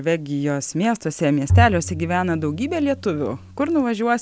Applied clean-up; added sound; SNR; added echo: none; Bowed string instrument; 3 dB; none.